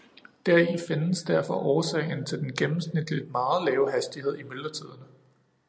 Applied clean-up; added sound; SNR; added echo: none; none; none; none.